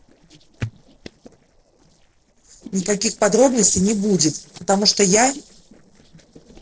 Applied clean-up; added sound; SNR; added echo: neural separator model SepFormer DNS4.